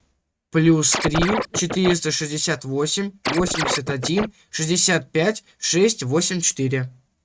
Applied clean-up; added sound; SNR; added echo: neural mask model RNNoise.